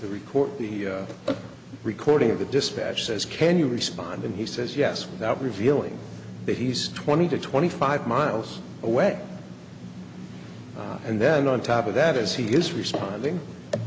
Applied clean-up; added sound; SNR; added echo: none; none; none; none.